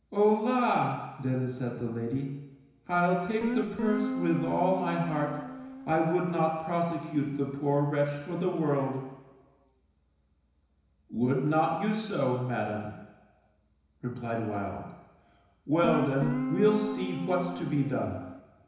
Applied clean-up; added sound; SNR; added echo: none; Guitar; 4 dB; reverberation time 1.0 s.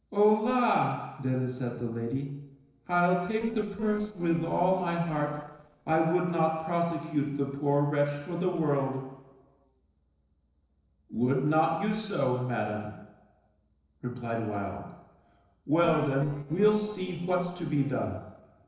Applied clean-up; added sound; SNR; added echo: neural separator model SepFormer DNS4.